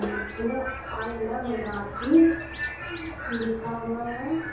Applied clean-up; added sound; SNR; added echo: none; Squeak; 12 dB; reverberation time 0.6 s.